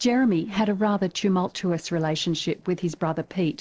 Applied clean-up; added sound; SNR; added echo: neural separator model SepFormer DNS4.